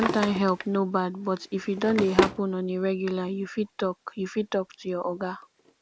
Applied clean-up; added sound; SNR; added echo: none; Drawer open or close; 6 dB; none.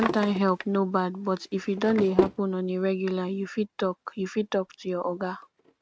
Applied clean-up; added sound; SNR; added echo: neural mask model RNNoise.